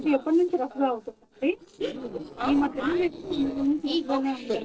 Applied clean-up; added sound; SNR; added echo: neural separator model SepFormer DNS4.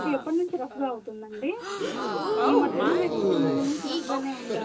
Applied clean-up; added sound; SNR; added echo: none; Crowd / Gasp; 0 dB; reverberation time 0.2 s.